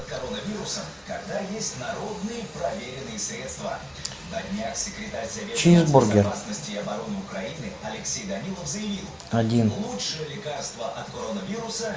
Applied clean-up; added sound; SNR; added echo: none; none; none; none.